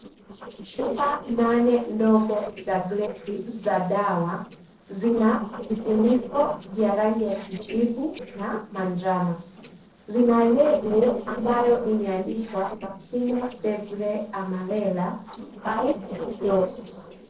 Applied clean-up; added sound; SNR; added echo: neural separator model SepFormer DNS4.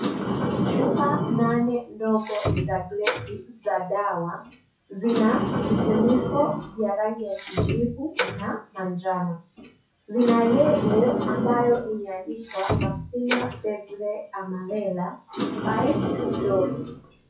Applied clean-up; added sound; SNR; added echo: classical method WPE with log-MMSE.